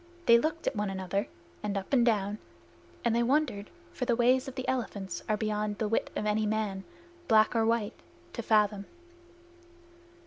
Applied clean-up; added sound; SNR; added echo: none; none; none; none.